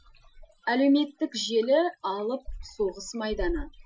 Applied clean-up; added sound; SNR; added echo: classical method Wiener filter.